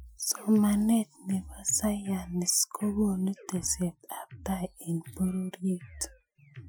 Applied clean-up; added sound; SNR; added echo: classical method Wiener filter.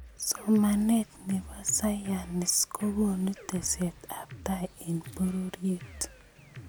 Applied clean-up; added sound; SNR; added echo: none; Drum kit; 18 dB; none.